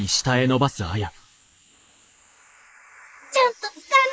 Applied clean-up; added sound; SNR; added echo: neural mask model Resemble Enhance denoiser.